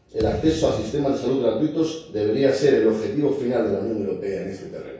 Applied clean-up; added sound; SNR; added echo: none; Thump, thud; 13 dB; reverberation time 0.6 s.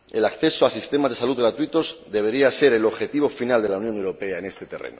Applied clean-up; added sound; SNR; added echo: none; none; none; none.